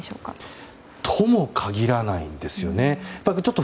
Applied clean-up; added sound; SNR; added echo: none; none; none; none.